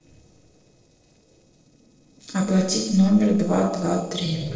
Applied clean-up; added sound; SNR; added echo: neural separator model SepFormer DNS4.